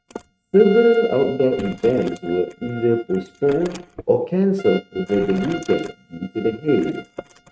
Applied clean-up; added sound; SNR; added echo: neural mask model RNNoise.